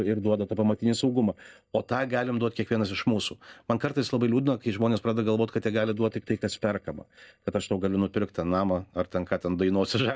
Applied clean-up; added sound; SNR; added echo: neural mask model DeepFilterNet 3.